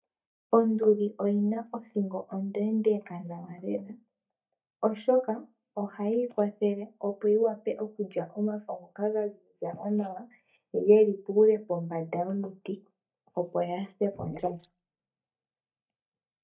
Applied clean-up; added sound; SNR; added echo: neural mask model DeepFilterNet 3.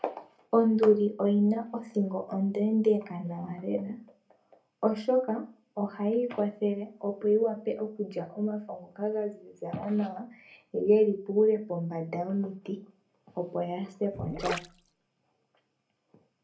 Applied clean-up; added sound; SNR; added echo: none; Gurgling; 8 dB; reverberation time 0.3 s.